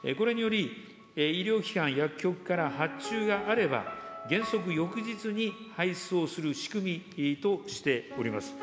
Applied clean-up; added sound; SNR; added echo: none; Piano; 14 dB; none.